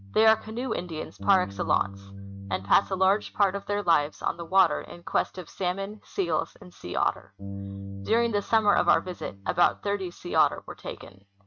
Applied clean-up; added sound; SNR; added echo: neural mask model RNNoise.